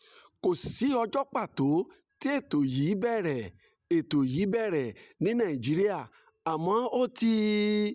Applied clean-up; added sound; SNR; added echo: none; none; none; none.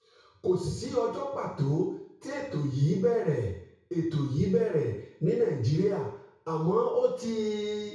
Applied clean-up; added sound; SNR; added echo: none; none; none; reverberation time 0.6 s.